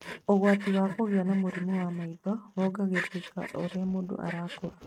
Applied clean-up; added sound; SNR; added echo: neural mask model RNNoise.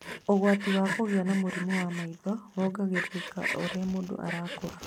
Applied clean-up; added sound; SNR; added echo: none; Sawing; 8 dB; none.